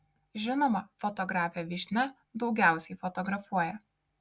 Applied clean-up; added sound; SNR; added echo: none; none; none; none.